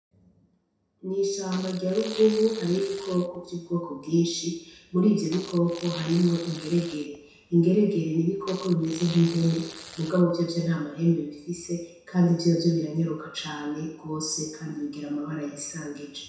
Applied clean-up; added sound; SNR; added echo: none; Fart; 16 dB; reverberation time 0.7 s.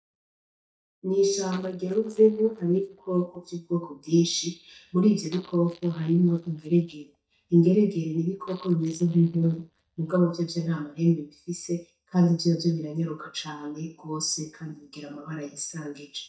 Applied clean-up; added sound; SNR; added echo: neural mask model DeepFilterNet 3.